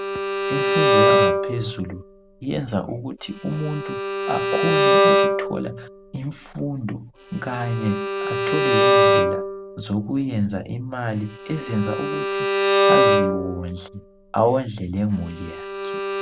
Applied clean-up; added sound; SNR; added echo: none; Bowed string instrument; -5 dB; none.